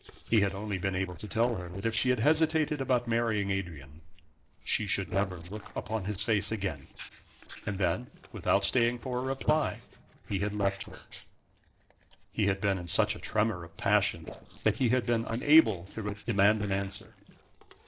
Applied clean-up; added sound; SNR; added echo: neural separator model SepFormer DNS4.